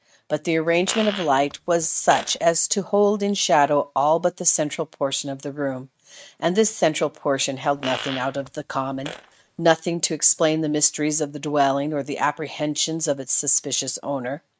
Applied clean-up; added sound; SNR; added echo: neural mask model RNNoise.